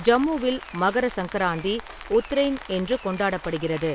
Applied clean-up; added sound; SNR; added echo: none; Rain; 17 dB; none.